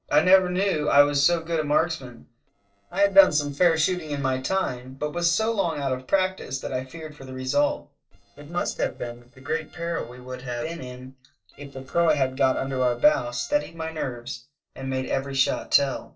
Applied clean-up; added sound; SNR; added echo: neural separator model SepFormer DNS4.